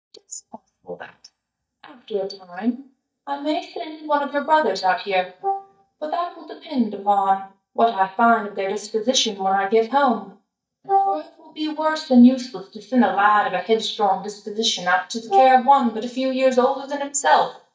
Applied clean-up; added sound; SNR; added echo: neural mask model DeepFilterNet 3.